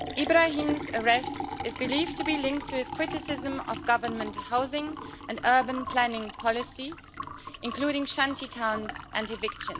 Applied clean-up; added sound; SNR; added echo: none; Liquid; 9 dB; none.